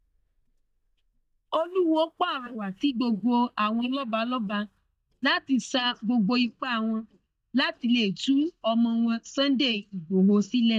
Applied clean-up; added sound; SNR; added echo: neural mask model DeepFilterNet 3.